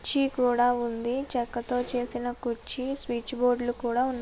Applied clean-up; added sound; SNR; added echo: none; none; none; none.